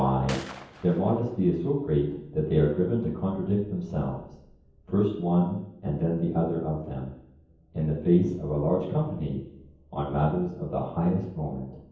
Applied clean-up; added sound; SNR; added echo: none; Gunshot, gunfire; 17 dB; reverberation time 0.9 s.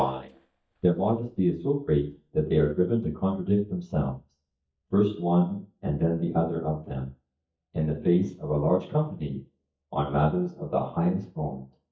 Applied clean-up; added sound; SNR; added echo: neural mask model DeepFilterNet 3.